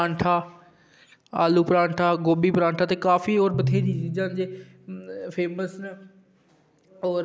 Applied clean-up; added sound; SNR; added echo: none; Piano; 6 dB; none.